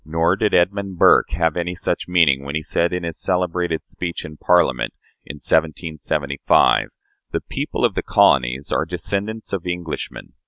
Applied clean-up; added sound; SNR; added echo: none; none; none; none.